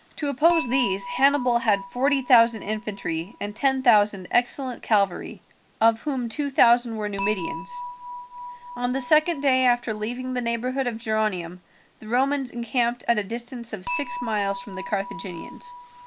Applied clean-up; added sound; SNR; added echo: none; Dishes, pots, and pans / Chink, clink; 13 dB; none.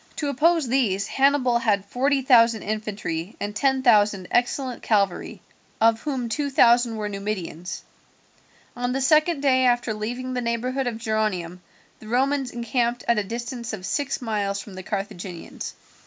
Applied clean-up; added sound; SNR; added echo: none; none; none; none.